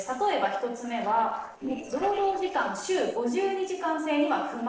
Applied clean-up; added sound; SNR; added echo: neural separator model SepFormer DNS4.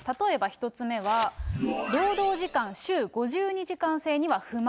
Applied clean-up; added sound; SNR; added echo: none; none; none; none.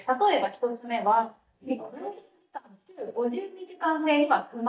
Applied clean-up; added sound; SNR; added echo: neural mask model DeepFilterNet 3.